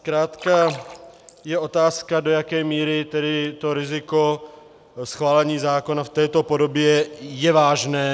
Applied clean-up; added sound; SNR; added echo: none; Splash, splatter; 14 dB; none.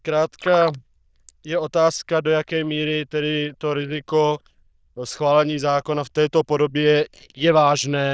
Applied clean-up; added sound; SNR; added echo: neural diffusion model UNIVERSE++.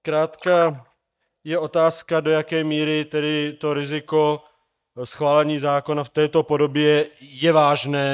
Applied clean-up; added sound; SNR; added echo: neural mask model DeepFilterNet 3.